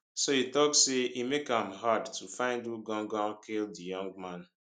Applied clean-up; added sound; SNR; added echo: none; none; none; none.